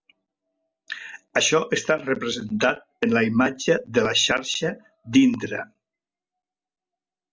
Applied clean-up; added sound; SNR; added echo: none; none; none; none.